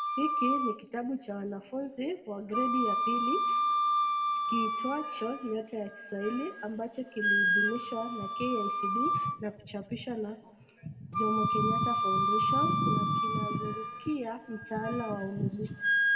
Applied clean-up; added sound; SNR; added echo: none; Wind instrument, woodwind instrument; -3 dB; reverberation time 1.1 s.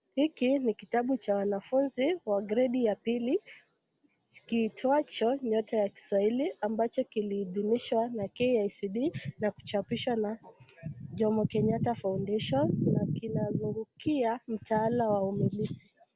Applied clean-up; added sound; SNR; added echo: none; none; none; none.